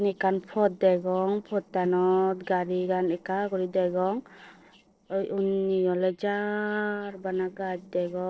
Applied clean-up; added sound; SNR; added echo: neural separator model SepFormer DNS4.